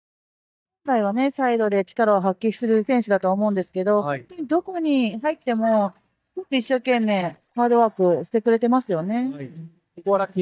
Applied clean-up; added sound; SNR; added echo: neural mask model DeepFilterNet 3.